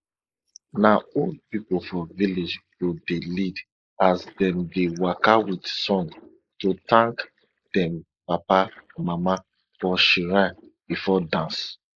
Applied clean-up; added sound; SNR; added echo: neural mask model Resemble Enhance denoiser.